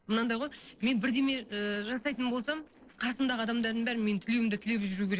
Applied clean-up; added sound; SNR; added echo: neural separator model SepFormer DNS4.